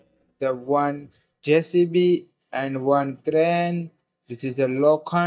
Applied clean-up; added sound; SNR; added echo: neural mask model DeepFilterNet 3.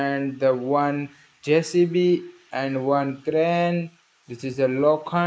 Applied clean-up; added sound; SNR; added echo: neural mask model Resemble Enhance denoiser.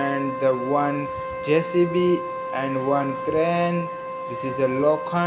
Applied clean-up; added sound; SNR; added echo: none; Wind instrument, woodwind instrument; 7 dB; none.